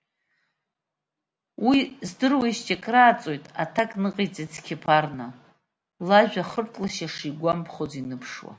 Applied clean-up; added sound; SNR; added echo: none; none; none; none.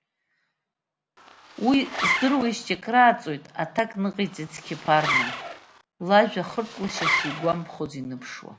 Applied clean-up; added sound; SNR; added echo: none; Zipper (clothing); 4 dB; none.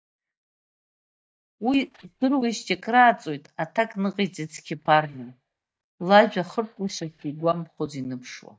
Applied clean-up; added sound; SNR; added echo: neural mask model DeepFilterNet 3.